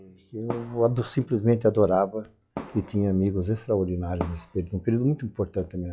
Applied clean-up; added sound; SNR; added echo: classical method log-MMSE.